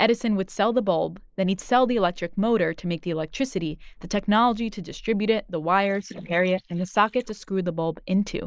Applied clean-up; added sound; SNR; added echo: neural mask model Resemble Enhance denoiser.